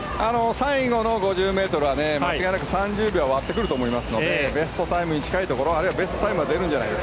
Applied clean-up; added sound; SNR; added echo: none; none; none; none.